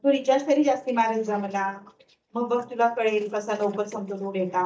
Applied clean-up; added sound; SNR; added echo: neural mask model DeepFilterNet 3.